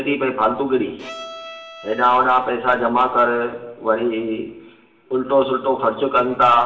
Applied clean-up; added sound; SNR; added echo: none; Bowed string instrument; 17 dB; reverberation time 0.9 s.